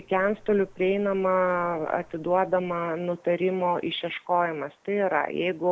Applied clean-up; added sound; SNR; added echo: none; none; none; none.